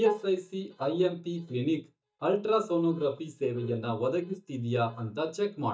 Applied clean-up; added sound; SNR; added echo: neural mask model DeepFilterNet 3.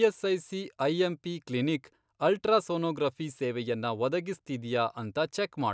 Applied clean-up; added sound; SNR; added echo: none; none; none; none.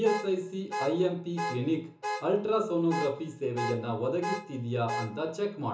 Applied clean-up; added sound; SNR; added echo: none; Alarm / Car; 7 dB; reverberation time 0.6 s.